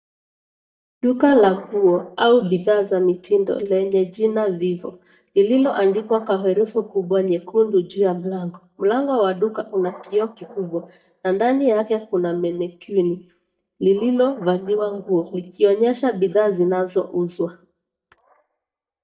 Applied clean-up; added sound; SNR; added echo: neural mask model DeepFilterNet 3.